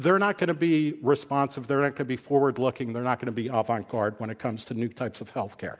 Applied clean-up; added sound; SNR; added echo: none; none; none; none.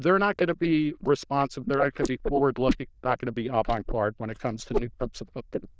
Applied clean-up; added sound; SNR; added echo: neural diffusion model UNIVERSE++.